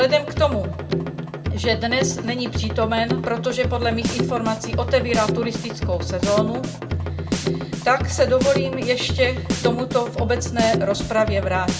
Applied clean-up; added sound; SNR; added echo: none; Drum kit; 2 dB; reverberation time 0.2 s.